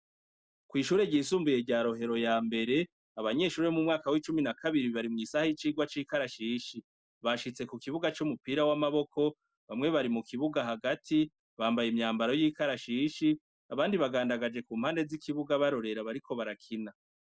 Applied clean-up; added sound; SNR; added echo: none; none; none; none.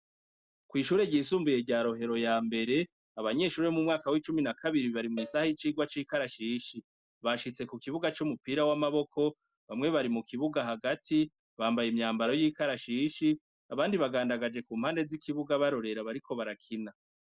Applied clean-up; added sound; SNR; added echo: none; Cowbell; 19 dB; none.